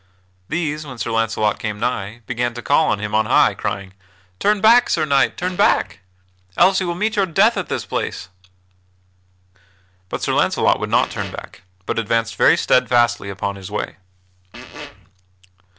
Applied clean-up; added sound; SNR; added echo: none; Fart; 13 dB; none.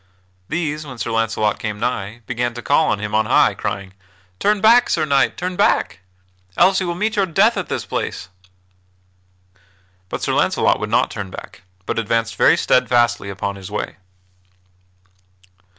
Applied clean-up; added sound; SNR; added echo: none; none; none; none.